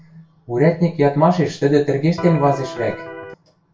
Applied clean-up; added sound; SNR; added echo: none; Electric guitar; 11 dB; reverberation time 0.2 s.